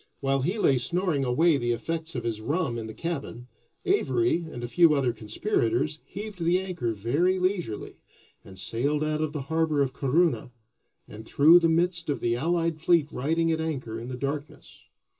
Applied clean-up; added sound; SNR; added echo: none; none; none; reverberation time 0.2 s.